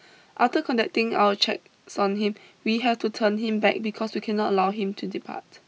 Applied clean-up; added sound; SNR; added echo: none; none; none; none.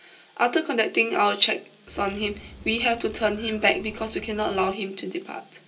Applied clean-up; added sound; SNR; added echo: none; Bird; 19 dB; reverberation time 0.2 s.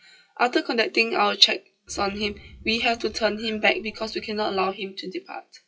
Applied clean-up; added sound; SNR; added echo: classical method WPE with log-MMSE.